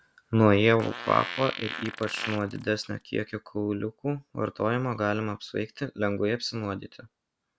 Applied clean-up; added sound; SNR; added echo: none; Fart; 11 dB; none.